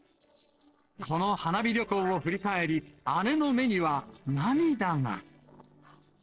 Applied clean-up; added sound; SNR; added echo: neural separator model SepFormer DNS4.